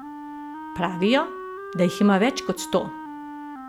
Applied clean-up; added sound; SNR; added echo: none; Wind instrument, woodwind instrument; 11 dB; none.